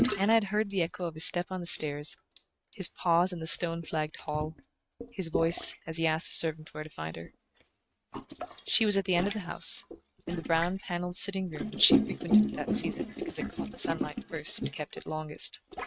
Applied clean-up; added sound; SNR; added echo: neural mask model RNNoise.